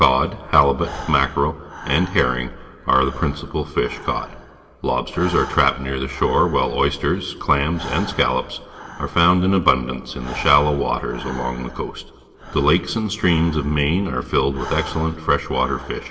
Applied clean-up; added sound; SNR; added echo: none; Breathing; 17 dB; reverberation time 1.5 s.